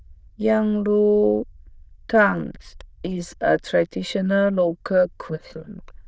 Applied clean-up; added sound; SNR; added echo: neural diffusion model UNIVERSE++.